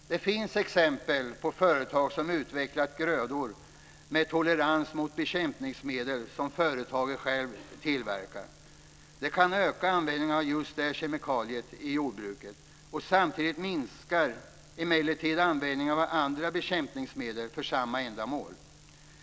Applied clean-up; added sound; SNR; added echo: none; none; none; none.